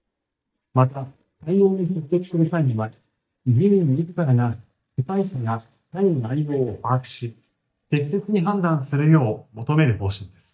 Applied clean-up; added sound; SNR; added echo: neural mask model DeepFilterNet 3.